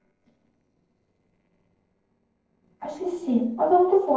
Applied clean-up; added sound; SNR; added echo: neural separator model SepFormer DNS4.